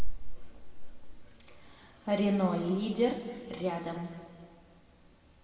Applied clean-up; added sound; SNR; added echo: none; none; none; reverberation time 1.7 s.